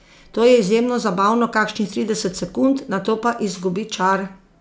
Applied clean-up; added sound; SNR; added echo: none; none; none; none.